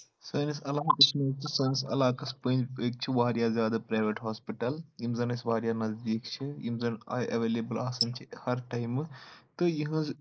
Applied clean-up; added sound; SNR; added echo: neural mask model Resemble Enhance denoiser.